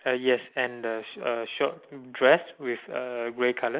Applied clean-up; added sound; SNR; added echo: neural mask model Resemble Enhance denoiser.